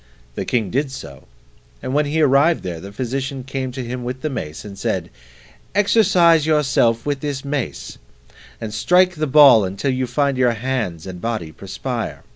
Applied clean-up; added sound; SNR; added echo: none; none; none; none.